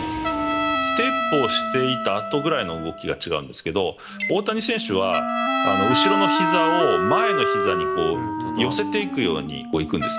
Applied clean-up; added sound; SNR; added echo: none; Wind instrument, woodwind instrument + Trumpet; 0 dB; none.